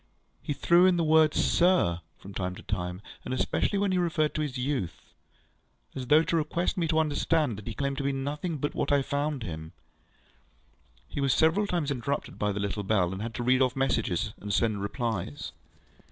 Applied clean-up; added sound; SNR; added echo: none; none; none; none.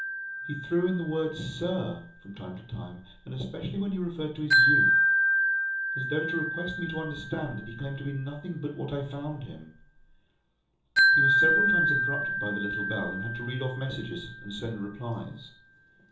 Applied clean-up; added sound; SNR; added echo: none; Wind chime; -5 dB; reverberation time 1.2 s.